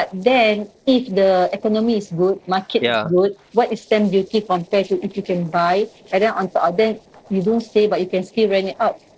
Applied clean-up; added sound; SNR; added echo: neural separator model SepFormer DNS4.